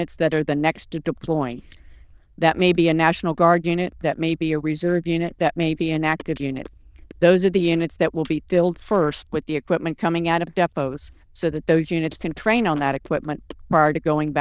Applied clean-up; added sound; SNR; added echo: neural diffusion model UNIVERSE++.